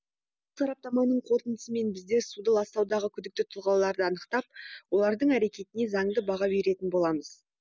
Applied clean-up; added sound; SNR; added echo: none; none; none; none.